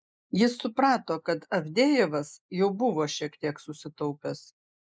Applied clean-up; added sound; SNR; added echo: neural mask model Resemble Enhance denoiser.